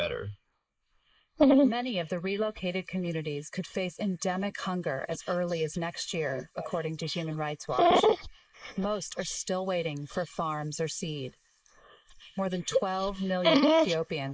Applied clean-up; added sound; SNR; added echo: neural mask model Resemble Enhance denoiser.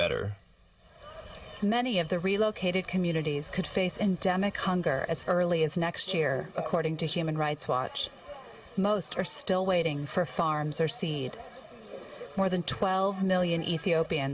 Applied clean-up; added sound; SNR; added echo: none; none; none; none.